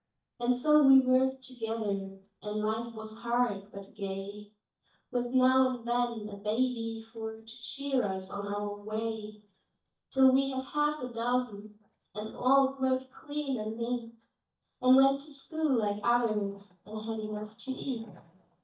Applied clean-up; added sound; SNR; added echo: neural mask model DeepFilterNet 3.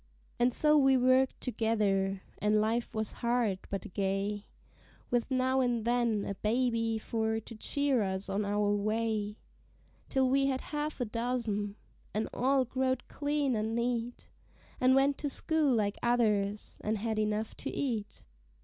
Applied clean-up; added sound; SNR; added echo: none; none; none; none.